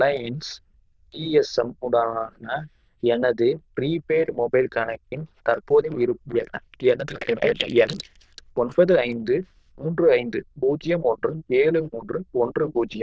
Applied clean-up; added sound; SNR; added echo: neural diffusion model UNIVERSE++.